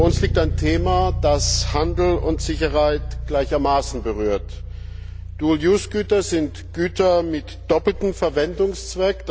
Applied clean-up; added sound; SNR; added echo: none; Bass guitar; 5 dB; none.